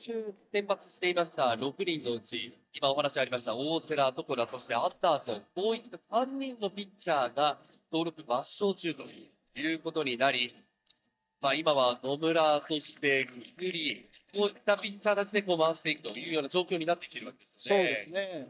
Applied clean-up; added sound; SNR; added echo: neural mask model DeepFilterNet 3.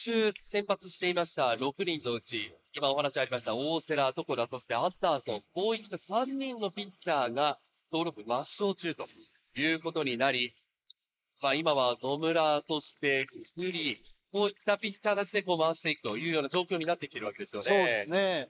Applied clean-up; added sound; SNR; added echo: neural mask model Resemble Enhance denoiser.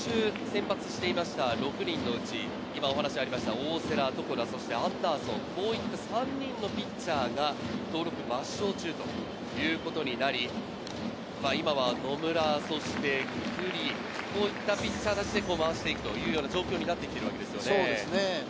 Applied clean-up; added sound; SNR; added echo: none; none; none; none.